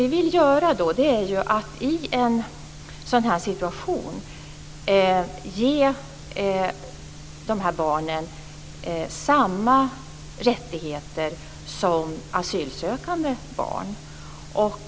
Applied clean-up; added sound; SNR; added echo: none; none; none; none.